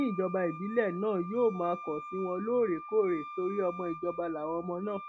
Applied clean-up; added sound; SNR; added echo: none; Wind instrument, woodwind instrument; 12 dB; none.